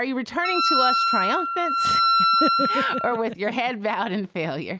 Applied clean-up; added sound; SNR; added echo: none; Wind instrument, woodwind instrument; -4 dB; none.